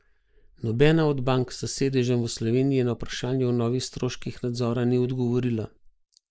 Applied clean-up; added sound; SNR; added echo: neural mask model Resemble Enhance denoiser.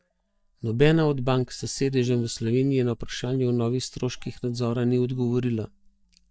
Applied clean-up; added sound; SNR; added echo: neural mask model DeepFilterNet 3.